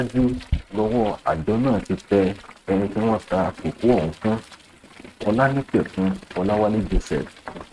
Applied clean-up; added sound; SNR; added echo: neural mask model RNNoise.